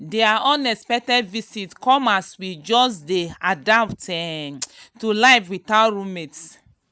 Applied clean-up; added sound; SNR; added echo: none; none; none; none.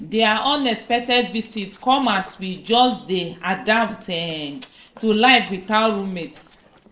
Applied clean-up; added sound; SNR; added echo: neural separator model SepFormer DNS4.